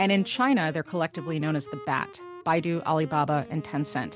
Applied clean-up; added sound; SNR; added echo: none; Wind instrument, woodwind instrument; 18 dB; none.